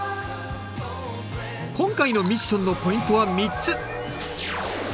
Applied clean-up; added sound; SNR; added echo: none; Bowed string instrument; 18 dB; none.